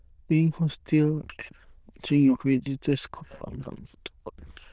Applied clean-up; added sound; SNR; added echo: neural diffusion model UNIVERSE++.